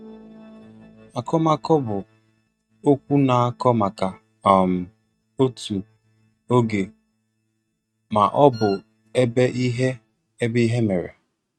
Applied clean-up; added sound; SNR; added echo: neural mask model RNNoise.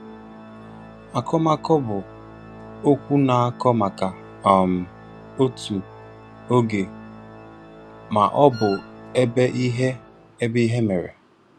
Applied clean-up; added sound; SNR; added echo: none; Wind instrument, woodwind instrument + Organ; 18 dB; none.